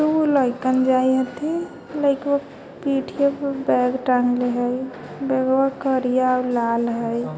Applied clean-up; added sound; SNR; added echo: none; none; none; none.